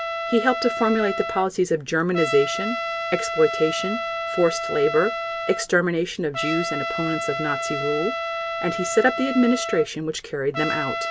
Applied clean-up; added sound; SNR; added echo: none; Trumpet; 5 dB; none.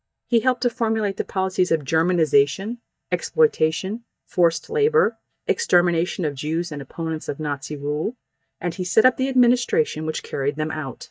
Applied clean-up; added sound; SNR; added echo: neural mask model DeepFilterNet 3.